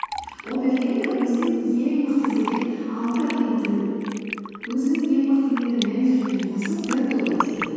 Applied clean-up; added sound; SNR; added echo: none; Fill (with liquid); 12 dB; reverberation time 2.1 s.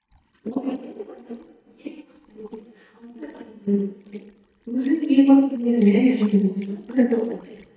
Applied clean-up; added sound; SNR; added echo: neural mask model DeepFilterNet 3.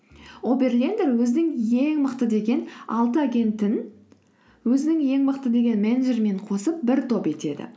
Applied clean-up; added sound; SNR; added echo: none; none; none; none.